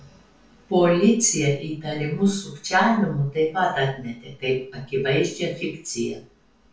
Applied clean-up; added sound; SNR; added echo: none; none; none; reverberation time 0.3 s.